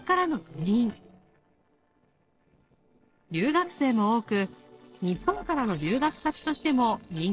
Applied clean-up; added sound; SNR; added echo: neural separator model SepFormer DNS4.